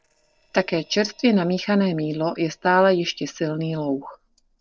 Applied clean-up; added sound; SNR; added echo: neural separator model SepFormer DNS4.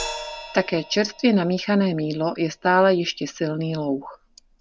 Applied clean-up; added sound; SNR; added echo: none; Crash cymbal; 17 dB; none.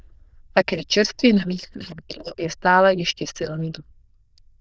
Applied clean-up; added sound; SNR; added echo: neural diffusion model UNIVERSE++.